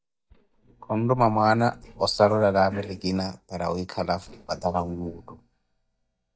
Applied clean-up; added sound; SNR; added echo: neural mask model DeepFilterNet 3.